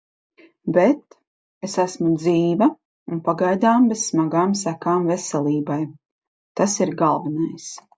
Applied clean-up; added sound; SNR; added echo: none; none; none; none.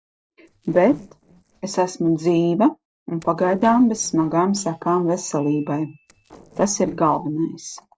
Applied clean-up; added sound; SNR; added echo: neural separator model SepFormer DNS4.